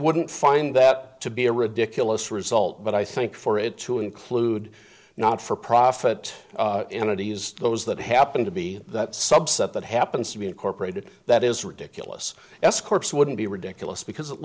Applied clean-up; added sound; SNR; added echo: none; none; none; none.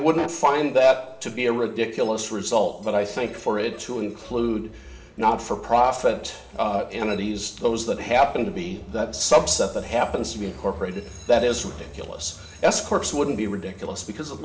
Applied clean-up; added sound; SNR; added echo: none; Train; 18 dB; reverberation time 1.7 s.